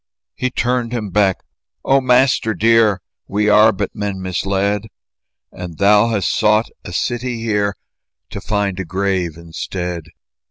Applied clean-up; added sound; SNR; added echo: none; none; none; none.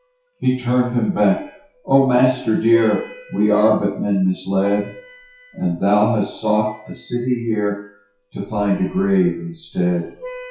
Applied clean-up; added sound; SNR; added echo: classical method WPE with log-MMSE.